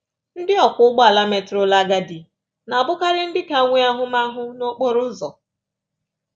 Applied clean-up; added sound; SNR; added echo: none; none; none; none.